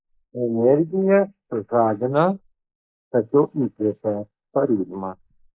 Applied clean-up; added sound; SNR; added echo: neural mask model Resemble Enhance denoiser.